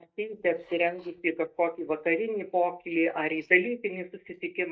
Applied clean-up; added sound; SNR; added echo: neural mask model DeepFilterNet 3.